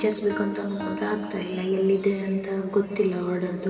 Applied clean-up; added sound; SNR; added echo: none; Piano; 13 dB; reverberation time 2.3 s.